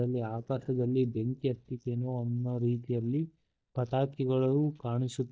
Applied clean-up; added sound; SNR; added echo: neural mask model DeepFilterNet 3.